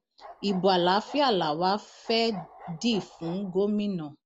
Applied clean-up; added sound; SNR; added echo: none; Bark; 19 dB; none.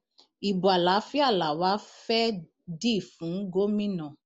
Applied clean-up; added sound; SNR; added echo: none; none; none; none.